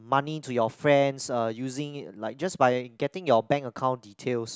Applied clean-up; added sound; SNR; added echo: none; none; none; none.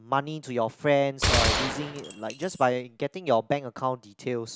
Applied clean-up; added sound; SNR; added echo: none; Gunshot, gunfire; 1 dB; none.